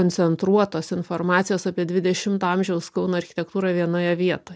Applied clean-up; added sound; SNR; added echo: none; none; none; none.